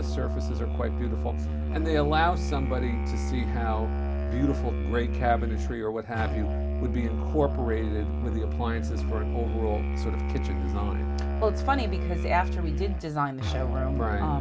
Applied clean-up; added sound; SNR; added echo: none; Musical instrument; -3 dB; none.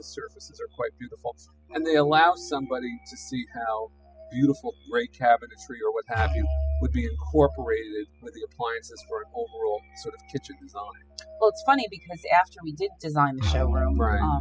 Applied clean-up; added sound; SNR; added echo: classical method spectral subtraction.